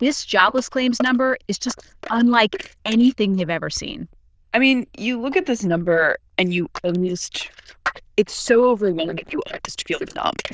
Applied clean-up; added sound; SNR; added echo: neural diffusion model UNIVERSE++.